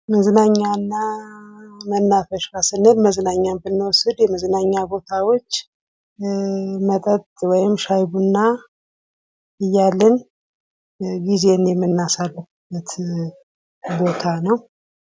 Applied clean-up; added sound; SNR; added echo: none; none; none; none.